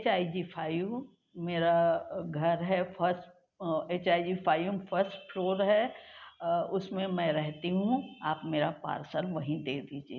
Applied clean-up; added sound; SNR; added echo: none; none; none; none.